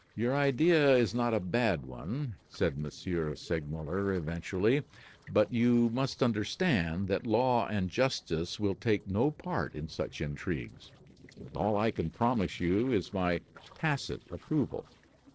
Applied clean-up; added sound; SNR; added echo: neural separator model SepFormer DNS4.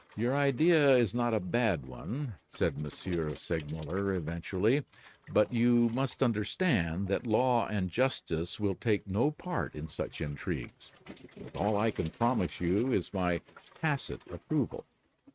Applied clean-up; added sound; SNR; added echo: neural mask model RNNoise.